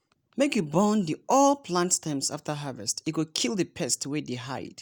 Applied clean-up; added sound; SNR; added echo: none; none; none; none.